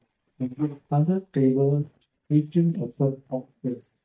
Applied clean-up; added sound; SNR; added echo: neural mask model DeepFilterNet 3.